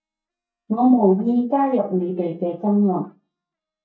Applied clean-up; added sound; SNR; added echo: neural mask model DeepFilterNet 3.